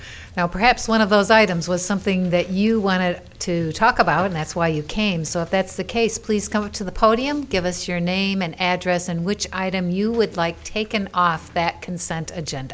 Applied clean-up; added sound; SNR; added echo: none; none; none; none.